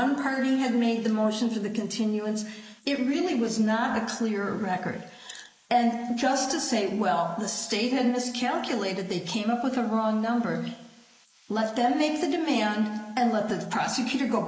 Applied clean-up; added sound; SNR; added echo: neural mask model Resemble Enhance denoiser.